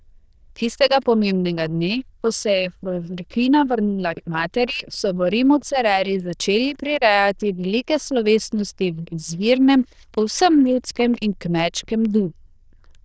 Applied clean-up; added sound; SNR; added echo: neural diffusion model UNIVERSE++.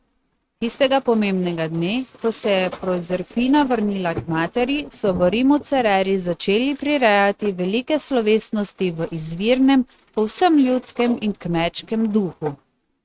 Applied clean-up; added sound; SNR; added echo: neural mask model RNNoise.